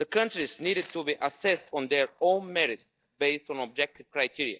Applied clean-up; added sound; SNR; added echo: neural mask model DeepFilterNet 3.